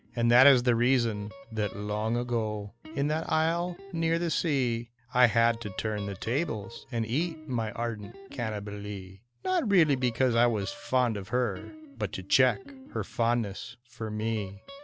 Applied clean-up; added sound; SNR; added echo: none; Guitar; 20 dB; none.